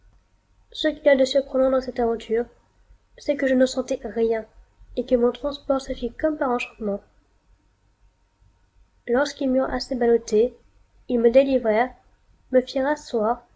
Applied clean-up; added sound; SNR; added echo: none; none; none; none.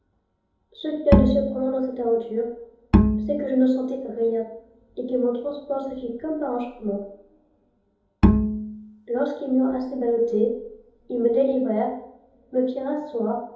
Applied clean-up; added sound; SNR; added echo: none; Bowed string instrument; -4 dB; reverberation time 2.8 s.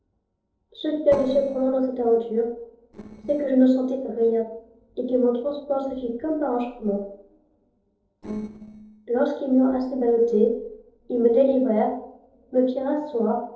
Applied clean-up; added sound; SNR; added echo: neural separator model SepFormer DNS4.